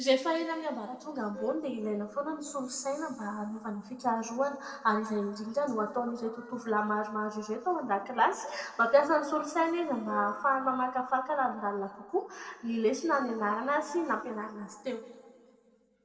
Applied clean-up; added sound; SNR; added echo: neural separator model SepFormer DNS4.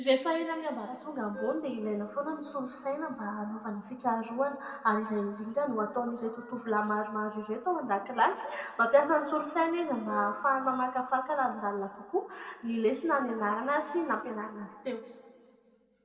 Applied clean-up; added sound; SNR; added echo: none; Keyboard (musical); 17 dB; reverberation time 1.7 s.